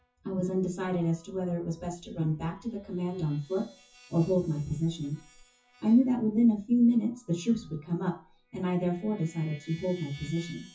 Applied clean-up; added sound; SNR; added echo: classical method WPE with log-MMSE.